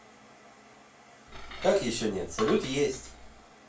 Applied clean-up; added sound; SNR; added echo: none; Cutlery, silverware / Dishes, pots, and pans; 11 dB; reverberation time 0.2 s.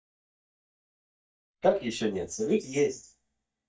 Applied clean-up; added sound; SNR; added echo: neural mask model DeepFilterNet 3.